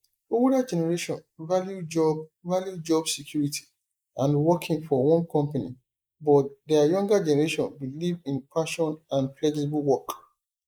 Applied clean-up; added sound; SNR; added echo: neural mask model Resemble Enhance denoiser.